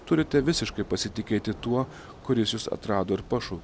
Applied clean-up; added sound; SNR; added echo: none; Thunder / Rain; 17 dB; none.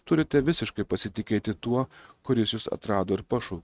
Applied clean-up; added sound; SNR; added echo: neural mask model RNNoise.